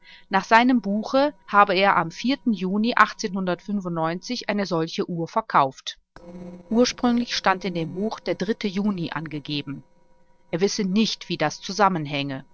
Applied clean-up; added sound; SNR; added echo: neural separator model SepFormer DNS4.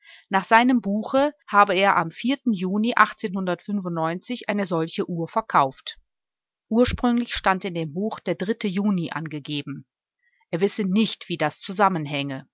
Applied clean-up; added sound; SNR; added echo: none; none; none; none.